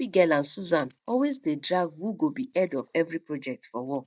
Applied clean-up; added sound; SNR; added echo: neural mask model DeepFilterNet 3.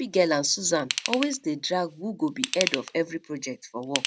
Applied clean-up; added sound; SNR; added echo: none; Ratchet, pawl / Tools; 7 dB; none.